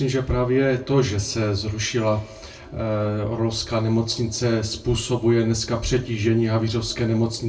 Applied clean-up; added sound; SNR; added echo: none; none; none; reverberation time 0.2 s.